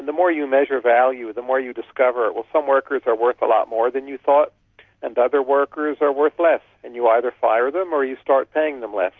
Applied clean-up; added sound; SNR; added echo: none; none; none; none.